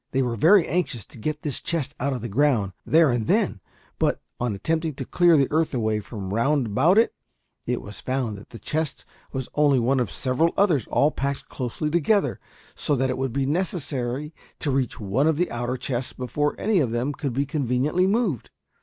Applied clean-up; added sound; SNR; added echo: none; none; none; none.